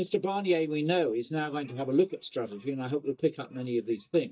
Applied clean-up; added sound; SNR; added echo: neural mask model DeepFilterNet 3.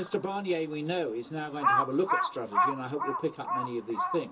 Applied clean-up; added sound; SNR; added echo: none; Crow; -1 dB; reverberation time 0.2 s.